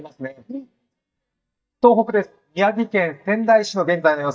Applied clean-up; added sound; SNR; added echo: neural mask model DeepFilterNet 3.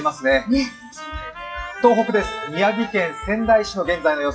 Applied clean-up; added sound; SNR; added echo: classical method WPE with log-MMSE.